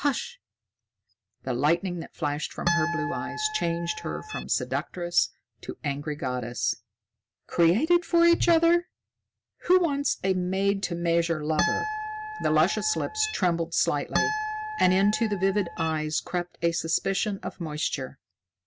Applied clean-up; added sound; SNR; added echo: none; Harp; 5 dB; none.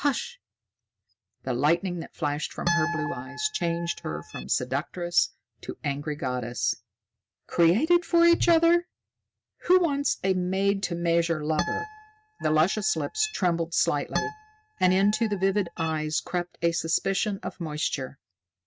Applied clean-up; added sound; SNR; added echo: neural mask model RNNoise.